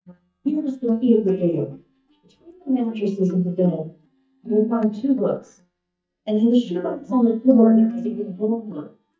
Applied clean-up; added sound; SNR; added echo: neural mask model DeepFilterNet 3.